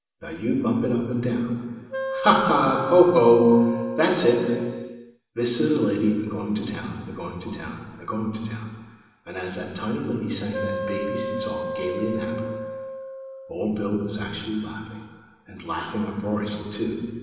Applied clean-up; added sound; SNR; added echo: none; Wind instrument, woodwind instrument; 7 dB; reverberation time 1.6 s.